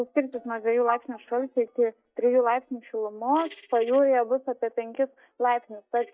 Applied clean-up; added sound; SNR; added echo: neural mask model DeepFilterNet 3.